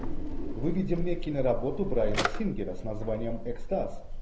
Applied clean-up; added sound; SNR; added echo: none; Drawer open or close; -1 dB; none.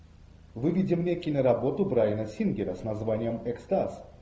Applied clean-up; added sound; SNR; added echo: none; none; none; none.